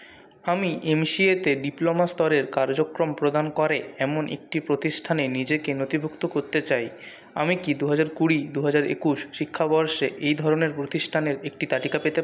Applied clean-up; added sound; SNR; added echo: none; none; none; none.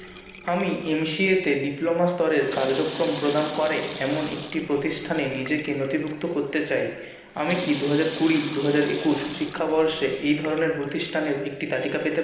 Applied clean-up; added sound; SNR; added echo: none; Sink (filling or washing) / Water tap, faucet; 15 dB; reverberation time 1.1 s.